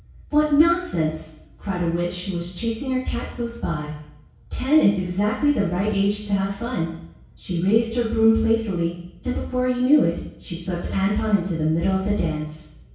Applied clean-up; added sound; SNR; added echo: none; none; none; reverberation time 0.6 s.